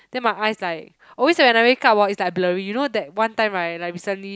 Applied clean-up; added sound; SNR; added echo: none; none; none; none.